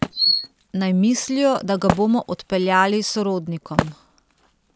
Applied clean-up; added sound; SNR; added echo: none; Wood + Chirp, tweet; 6 dB; none.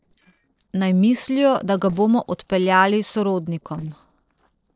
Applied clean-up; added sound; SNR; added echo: neural separator model SepFormer DNS4.